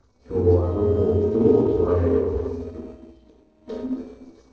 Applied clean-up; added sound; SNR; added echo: neural separator model SepFormer DNS4.